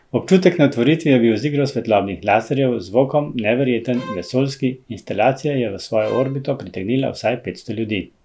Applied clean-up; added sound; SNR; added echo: none; Bowed string instrument; 17 dB; none.